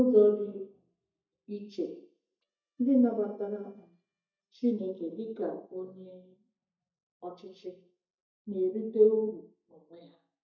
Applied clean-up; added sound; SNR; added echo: neural mask model DeepFilterNet 3.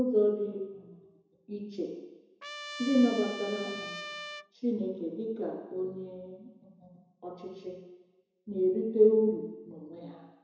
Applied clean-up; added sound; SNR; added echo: none; Trumpet; 10 dB; reverberation time 1.0 s.